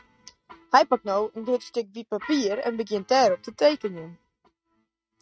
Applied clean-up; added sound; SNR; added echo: neural mask model RNNoise.